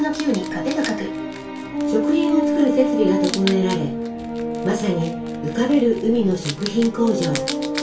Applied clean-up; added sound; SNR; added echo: none; Wild animals; 16 dB; reverberation time 0.2 s.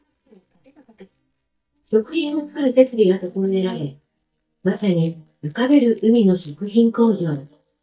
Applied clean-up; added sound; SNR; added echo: neural mask model DeepFilterNet 3.